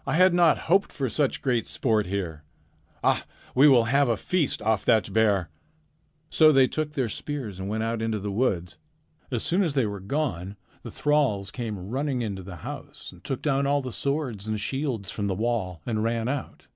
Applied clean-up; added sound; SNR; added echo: none; none; none; none.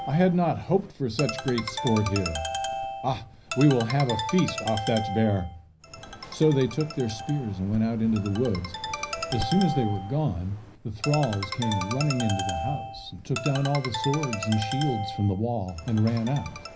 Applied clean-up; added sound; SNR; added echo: none; Ringtone; 8 dB; reverberation time 0.5 s.